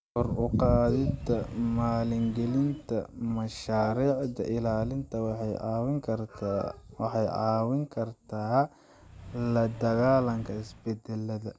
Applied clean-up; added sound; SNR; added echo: none; Accelerating, revving, vroom / Car; 15 dB; none.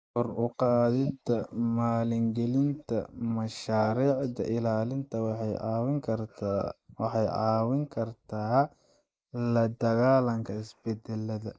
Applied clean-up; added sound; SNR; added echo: neural mask model Resemble Enhance denoiser.